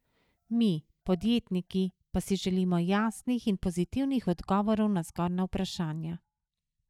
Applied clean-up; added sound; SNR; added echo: neural mask model DeepFilterNet 3.